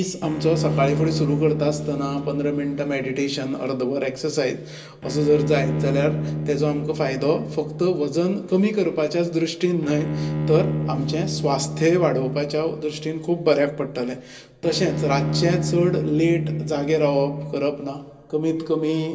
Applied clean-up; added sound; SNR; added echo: none; Bowed string instrument; 6 dB; reverberation time 0.2 s.